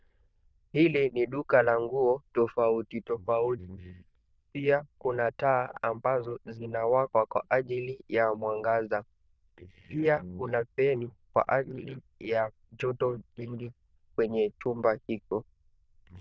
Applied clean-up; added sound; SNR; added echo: neural diffusion model UNIVERSE++.